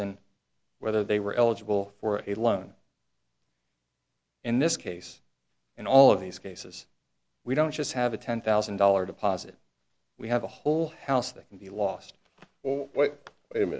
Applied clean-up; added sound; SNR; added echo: none; none; none; none.